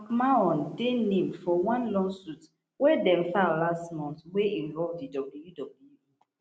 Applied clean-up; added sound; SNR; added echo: none; none; none; none.